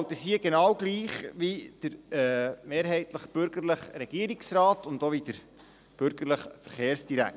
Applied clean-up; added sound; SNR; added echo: none; none; none; none.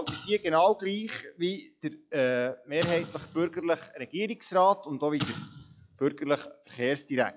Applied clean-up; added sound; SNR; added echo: classical method log-MMSE.